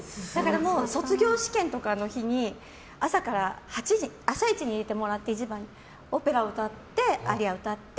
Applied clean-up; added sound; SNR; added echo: none; none; none; none.